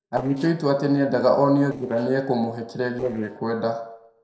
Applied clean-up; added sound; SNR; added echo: neural separator model SepFormer DNS4.